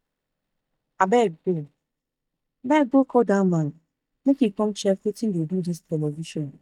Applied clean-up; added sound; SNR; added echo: neural mask model DeepFilterNet 3.